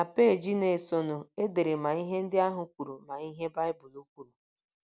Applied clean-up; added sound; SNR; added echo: none; none; none; none.